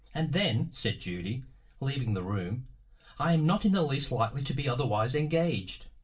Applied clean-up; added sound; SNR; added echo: none; none; none; reverberation time 0.2 s.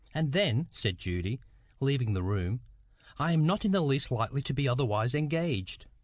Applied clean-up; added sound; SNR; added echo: none; none; none; none.